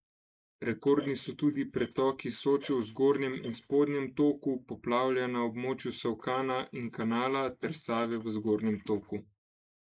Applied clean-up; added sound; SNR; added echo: neural mask model Resemble Enhance denoiser.